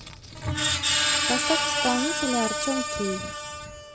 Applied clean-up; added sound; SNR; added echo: none; Screech; -4 dB; none.